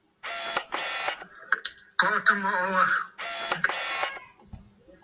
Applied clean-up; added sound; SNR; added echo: none; Camera; 2 dB; reverberation time 0.5 s.